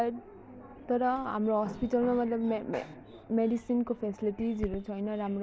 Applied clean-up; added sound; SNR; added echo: none; none; none; none.